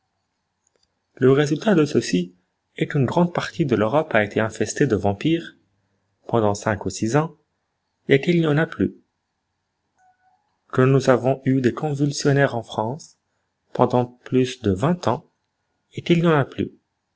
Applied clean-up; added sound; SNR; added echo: none; none; none; none.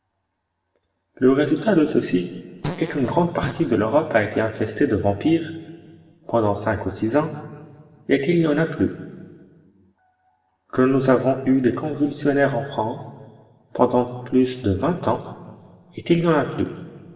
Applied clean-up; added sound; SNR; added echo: none; Fart; 9 dB; reverberation time 2.0 s.